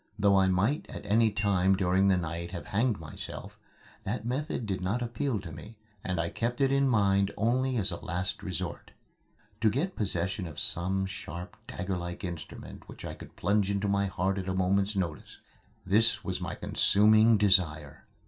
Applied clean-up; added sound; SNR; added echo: none; Chink, clink; 15 dB; reverberation time 0.2 s.